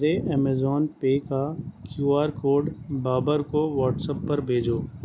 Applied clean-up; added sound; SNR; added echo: none; none; none; none.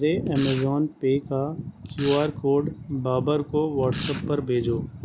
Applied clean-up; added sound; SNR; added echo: none; Domestic sounds, home sounds; 15 dB; none.